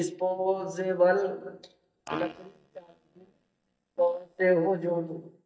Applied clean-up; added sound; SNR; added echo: neural mask model DeepFilterNet 3.